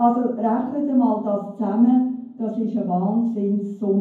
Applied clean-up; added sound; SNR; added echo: none; none; none; reverberation time 0.9 s.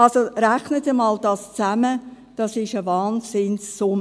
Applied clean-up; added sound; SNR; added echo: none; none; none; none.